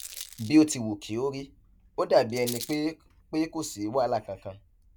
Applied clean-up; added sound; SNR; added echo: none; Rattle; 18 dB; none.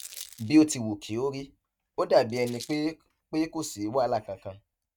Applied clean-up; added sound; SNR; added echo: neural mask model RNNoise.